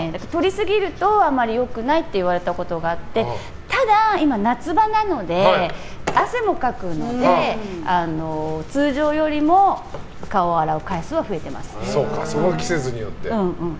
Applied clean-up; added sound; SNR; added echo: none; none; none; none.